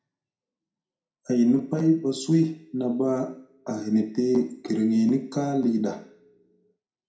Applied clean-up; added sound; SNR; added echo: none; none; none; reverberation time 0.5 s.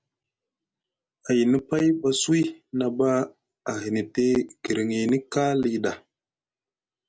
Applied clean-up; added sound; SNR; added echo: none; none; none; none.